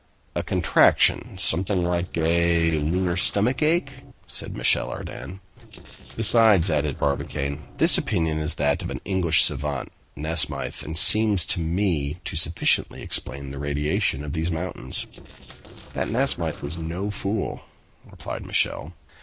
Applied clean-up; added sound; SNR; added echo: neural separator model SepFormer DNS4.